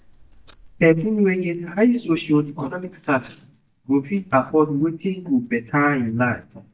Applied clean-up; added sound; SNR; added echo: neural mask model DeepFilterNet 3.